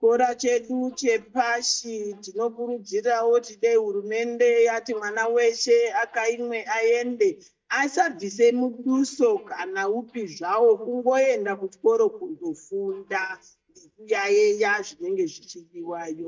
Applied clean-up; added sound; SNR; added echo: neural mask model DeepFilterNet 3.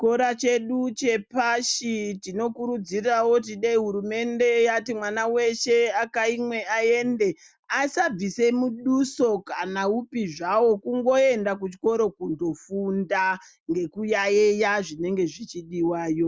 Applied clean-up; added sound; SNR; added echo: none; none; none; none.